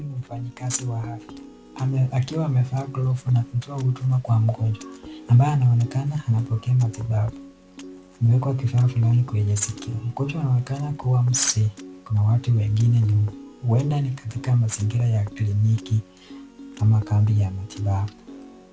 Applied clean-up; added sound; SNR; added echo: none; Piano; 19 dB; none.